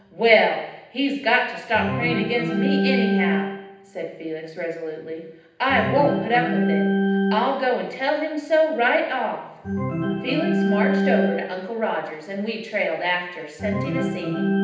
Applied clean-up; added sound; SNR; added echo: none; Organ; 2 dB; reverberation time 0.9 s.